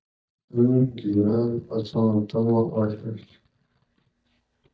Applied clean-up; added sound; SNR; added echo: neural mask model DeepFilterNet 3.